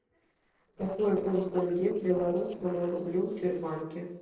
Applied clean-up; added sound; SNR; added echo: neural separator model SepFormer DNS4.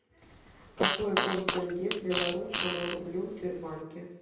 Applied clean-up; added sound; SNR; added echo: none; Fart; -3 dB; reverberation time 0.9 s.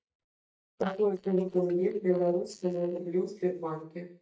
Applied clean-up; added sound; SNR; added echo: neural mask model DeepFilterNet 3.